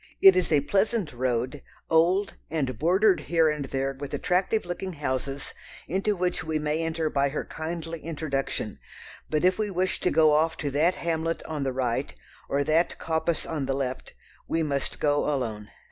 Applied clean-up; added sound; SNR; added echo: none; none; none; none.